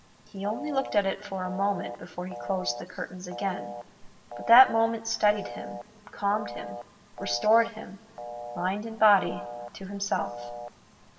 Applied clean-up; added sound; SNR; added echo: none; Telephone; 12 dB; reverberation time 1.8 s.